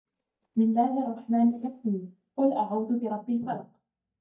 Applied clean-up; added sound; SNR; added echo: neural mask model DeepFilterNet 3.